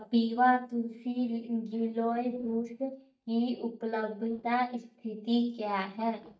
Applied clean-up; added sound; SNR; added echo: neural mask model DeepFilterNet 3.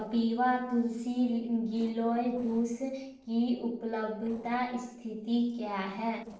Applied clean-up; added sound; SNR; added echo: neural separator model SepFormer DNS4.